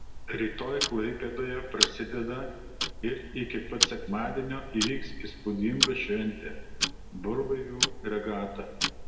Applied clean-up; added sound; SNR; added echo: none; Tick-tock; 0 dB; reverberation time 1.5 s.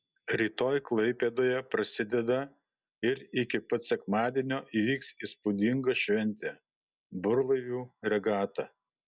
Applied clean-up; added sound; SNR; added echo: none; none; none; none.